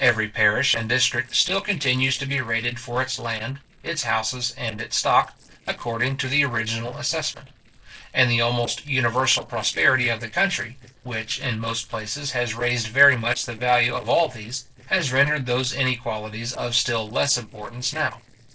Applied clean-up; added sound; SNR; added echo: neural separator model SepFormer DNS4.